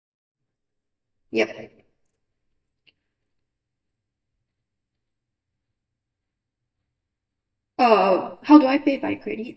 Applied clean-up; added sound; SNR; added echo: neural mask model DeepFilterNet 3.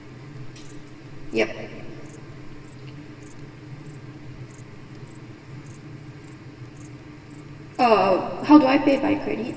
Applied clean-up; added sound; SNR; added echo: none; Insect; 18 dB; reverberation time 2.3 s.